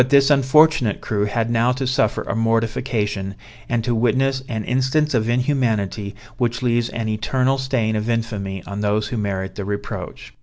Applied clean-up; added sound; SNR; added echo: none; none; none; none.